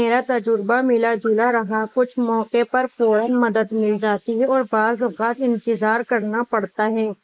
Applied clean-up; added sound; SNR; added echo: neural mask model Resemble Enhance denoiser.